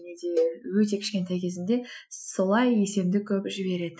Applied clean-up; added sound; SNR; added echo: classical method Wiener filter.